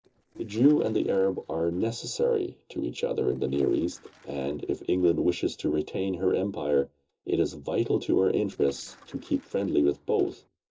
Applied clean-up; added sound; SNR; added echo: neural separator model SepFormer DNS4.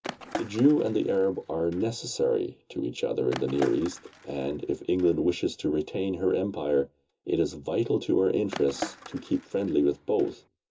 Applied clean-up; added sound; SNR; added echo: none; Skateboard; 13 dB; reverberation time 0.2 s.